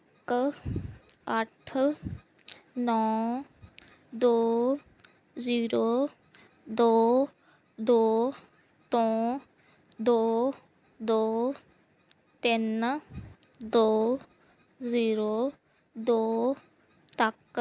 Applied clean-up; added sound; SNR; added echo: none; none; none; none.